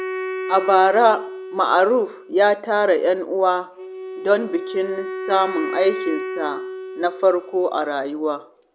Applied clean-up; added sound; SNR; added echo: none; Wind instrument, woodwind instrument; 10 dB; none.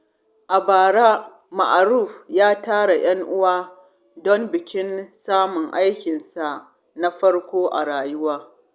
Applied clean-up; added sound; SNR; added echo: none; none; none; none.